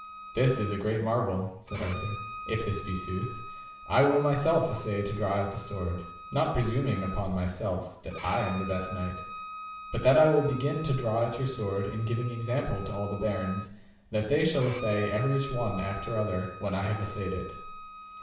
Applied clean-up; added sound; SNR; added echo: none; Bowed string instrument; 13 dB; reverberation time 0.7 s.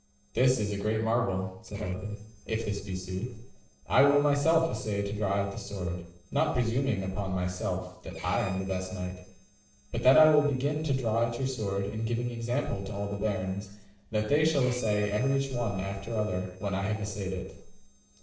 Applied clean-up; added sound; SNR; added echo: neural separator model SepFormer DNS4.